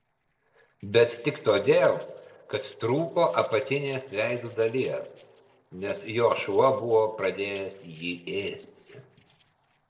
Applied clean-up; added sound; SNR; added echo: neural separator model SepFormer DNS4.